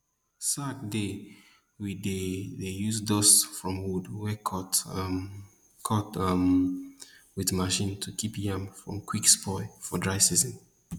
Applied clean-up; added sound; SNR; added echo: none; none; none; none.